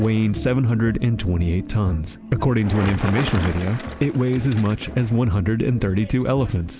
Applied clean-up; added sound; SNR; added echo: none; Bicycle; 16 dB; none.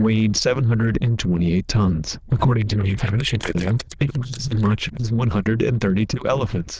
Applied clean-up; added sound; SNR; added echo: neural diffusion model UNIVERSE++.